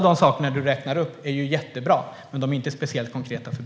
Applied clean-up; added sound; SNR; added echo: none; none; none; none.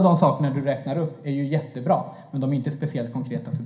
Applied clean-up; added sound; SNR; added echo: none; none; none; reverberation time 0.3 s.